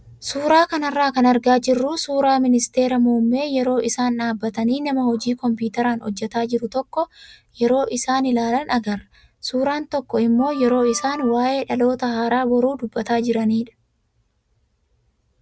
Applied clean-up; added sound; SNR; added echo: none; Wind instrument, woodwind instrument; 17 dB; none.